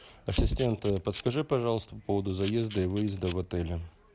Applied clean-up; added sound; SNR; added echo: none; Camera; 17 dB; none.